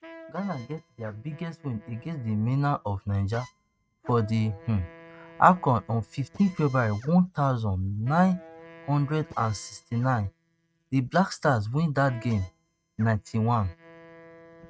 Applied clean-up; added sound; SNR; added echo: neural mask model RNNoise.